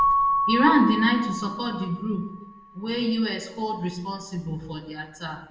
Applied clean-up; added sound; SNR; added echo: none; Keyboard (musical) / Bell; 3 dB; reverberation time 0.6 s.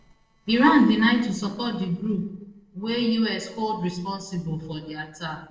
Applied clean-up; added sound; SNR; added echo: neural separator model SepFormer DNS4.